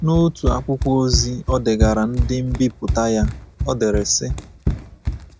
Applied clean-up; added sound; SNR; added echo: none; Run; 3 dB; none.